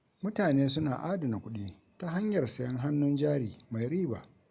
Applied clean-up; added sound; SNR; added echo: none; none; none; none.